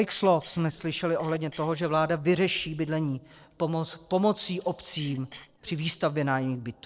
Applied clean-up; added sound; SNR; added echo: neural separator model SepFormer DNS4.